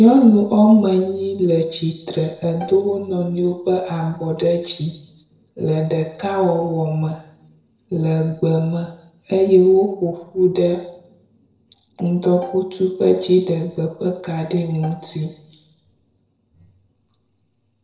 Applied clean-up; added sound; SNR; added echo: neural separator model SepFormer DNS4.